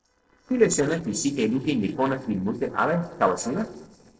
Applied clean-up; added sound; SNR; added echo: neural separator model SepFormer DNS4.